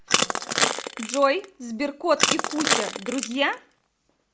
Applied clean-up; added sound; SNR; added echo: none; Crushing; -1 dB; none.